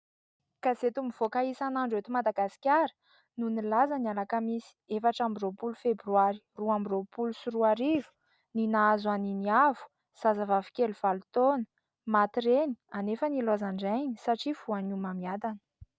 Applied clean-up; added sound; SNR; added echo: none; none; none; none.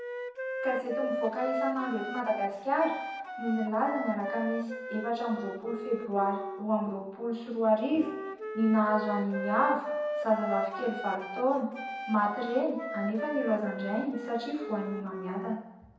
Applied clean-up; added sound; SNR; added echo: none; Wind instrument, woodwind instrument; 6 dB; reverberation time 0.8 s.